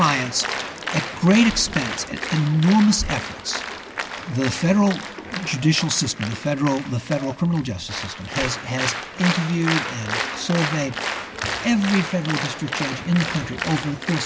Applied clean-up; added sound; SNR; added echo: none; Applause; 7 dB; none.